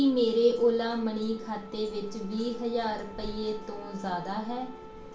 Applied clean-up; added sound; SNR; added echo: none; Wind instrument, woodwind instrument; 17 dB; reverberation time 0.4 s.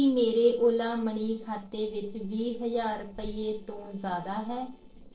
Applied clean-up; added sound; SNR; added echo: neural separator model SepFormer DNS4.